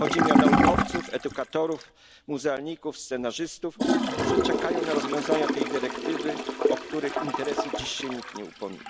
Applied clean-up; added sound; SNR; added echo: none; Toilet flush / Gurgling; -4 dB; none.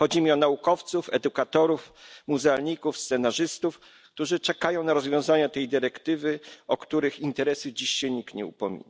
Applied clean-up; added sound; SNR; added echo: none; none; none; none.